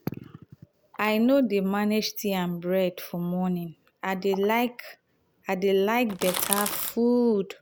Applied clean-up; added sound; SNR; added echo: none; Crackle; 5 dB; none.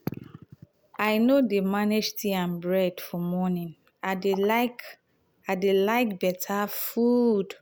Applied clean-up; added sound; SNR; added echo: none; none; none; none.